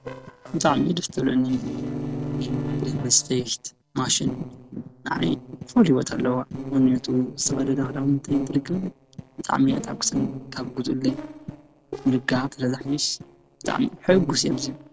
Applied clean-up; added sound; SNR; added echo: neural separator model SepFormer DNS4.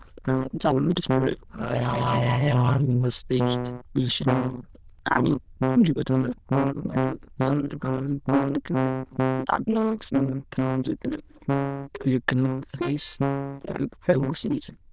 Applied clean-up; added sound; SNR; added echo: neural diffusion model UNIVERSE++.